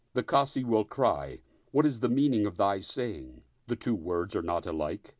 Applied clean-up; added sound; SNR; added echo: none; none; none; none.